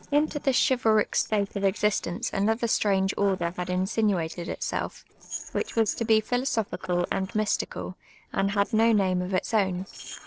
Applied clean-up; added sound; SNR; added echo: neural separator model SepFormer DNS4.